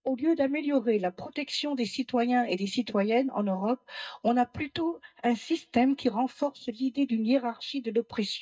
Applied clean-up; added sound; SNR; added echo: neural mask model DeepFilterNet 3.